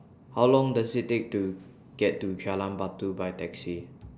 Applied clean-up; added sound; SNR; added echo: none; none; none; none.